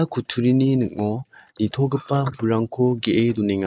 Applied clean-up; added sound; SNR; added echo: neural mask model Resemble Enhance denoiser.